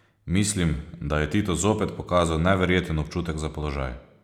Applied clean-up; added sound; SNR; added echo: none; none; none; none.